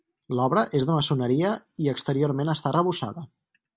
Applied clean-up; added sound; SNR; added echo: none; none; none; none.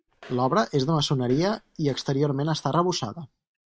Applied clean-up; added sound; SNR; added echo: neural mask model RNNoise.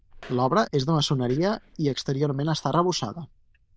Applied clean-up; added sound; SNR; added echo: neural diffusion model UNIVERSE++.